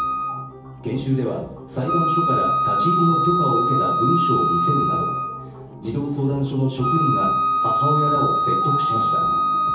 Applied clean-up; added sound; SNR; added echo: none; Wind instrument, woodwind instrument; -3 dB; reverberation time 0.7 s.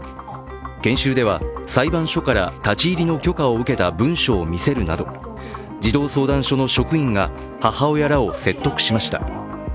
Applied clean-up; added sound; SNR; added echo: none; none; none; none.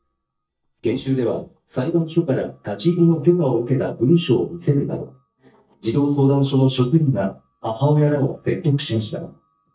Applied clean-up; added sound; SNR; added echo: neural mask model DeepFilterNet 3.